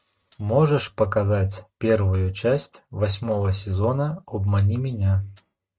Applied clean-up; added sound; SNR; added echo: neural mask model RNNoise.